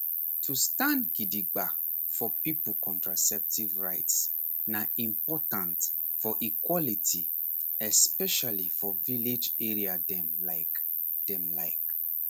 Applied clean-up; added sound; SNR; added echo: none; Cricket; -4 dB; none.